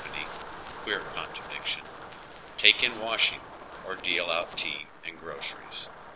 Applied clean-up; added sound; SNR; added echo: none; Wind; 11 dB; none.